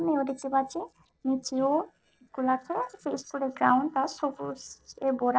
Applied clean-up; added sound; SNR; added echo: neural separator model SepFormer DNS4.